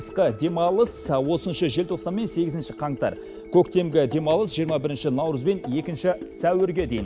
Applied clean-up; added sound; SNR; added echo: none; none; none; none.